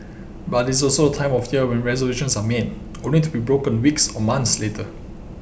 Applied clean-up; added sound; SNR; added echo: none; none; none; none.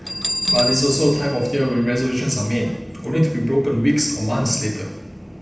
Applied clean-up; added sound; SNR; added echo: none; Bell; 9 dB; reverberation time 0.9 s.